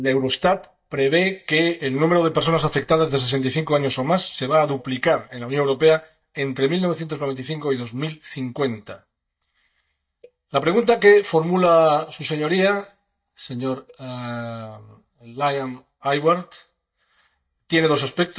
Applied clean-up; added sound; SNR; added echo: neural mask model DeepFilterNet 3.